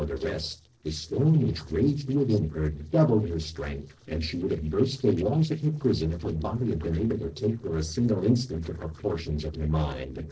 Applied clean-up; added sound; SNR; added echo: neural separator model SepFormer DNS4.